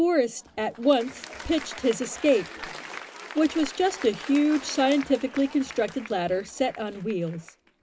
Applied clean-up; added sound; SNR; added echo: none; Applause; 16 dB; none.